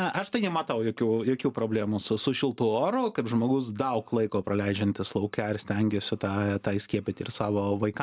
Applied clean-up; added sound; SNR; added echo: none; none; none; none.